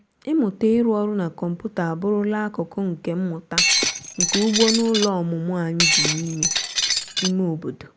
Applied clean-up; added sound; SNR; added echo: none; Shatter; -1 dB; none.